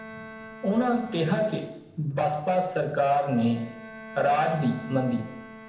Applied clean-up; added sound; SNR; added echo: none; Bowed string instrument; 17 dB; reverberation time 0.8 s.